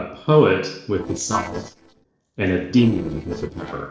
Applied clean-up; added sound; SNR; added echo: neural separator model SepFormer DNS4.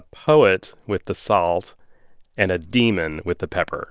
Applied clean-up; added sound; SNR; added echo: none; none; none; none.